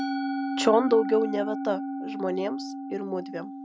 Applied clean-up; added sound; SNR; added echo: none; Musical instrument; 4 dB; none.